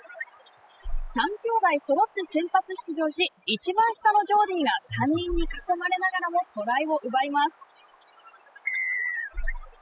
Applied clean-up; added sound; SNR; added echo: classical method spectral subtraction.